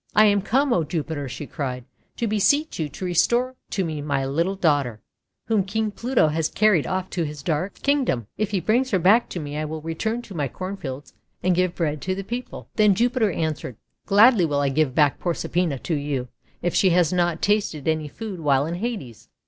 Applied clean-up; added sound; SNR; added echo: none; none; none; none.